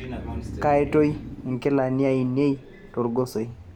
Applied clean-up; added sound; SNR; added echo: none; Breathing; 14 dB; none.